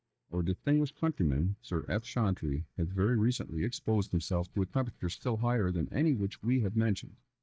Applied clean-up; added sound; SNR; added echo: neural mask model DeepFilterNet 3.